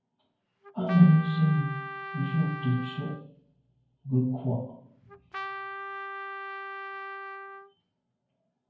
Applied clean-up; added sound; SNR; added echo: none; Trumpet; 10 dB; reverberation time 0.9 s.